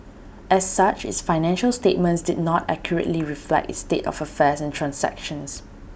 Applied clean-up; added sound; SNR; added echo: none; none; none; none.